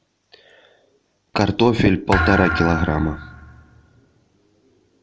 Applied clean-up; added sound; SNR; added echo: none; Thump, thud; 4 dB; none.